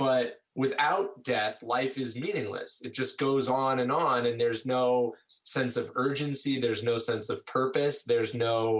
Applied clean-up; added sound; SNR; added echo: none; none; none; none.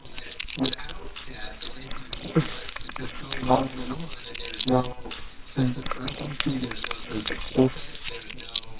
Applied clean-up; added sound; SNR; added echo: neural separator model SepFormer WHAMR!.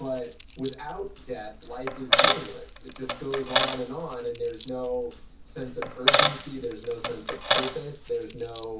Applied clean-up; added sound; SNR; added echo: none; Coin (dropping); -5 dB; reverberation time 0.3 s.